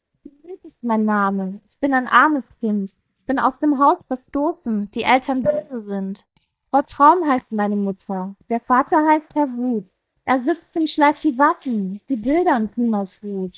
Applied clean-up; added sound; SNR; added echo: neural mask model DeepFilterNet 3.